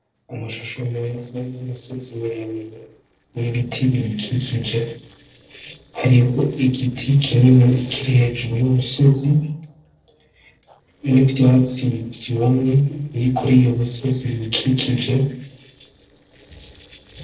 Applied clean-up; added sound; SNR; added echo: neural separator model SepFormer DNS4.